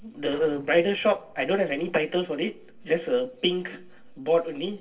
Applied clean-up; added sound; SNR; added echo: neural separator model SepFormer DNS4.